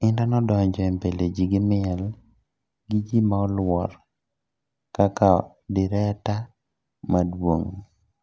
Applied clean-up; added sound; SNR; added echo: none; none; none; none.